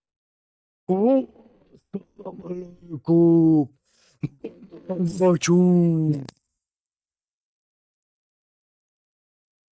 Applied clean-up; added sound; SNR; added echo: neural mask model DeepFilterNet 3.